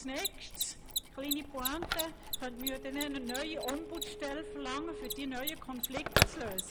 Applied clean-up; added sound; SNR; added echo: none; Telephone + Mechanisms; -2 dB; none.